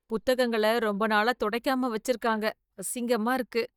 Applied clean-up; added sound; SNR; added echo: neural mask model DeepFilterNet 3.